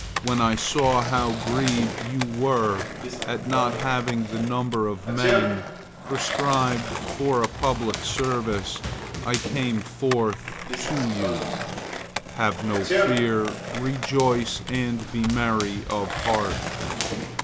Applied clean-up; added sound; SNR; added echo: none; Run + Skateboard; 4 dB; none.